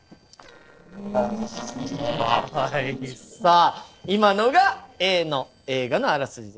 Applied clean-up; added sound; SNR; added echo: neural separator model SepFormer DNS4.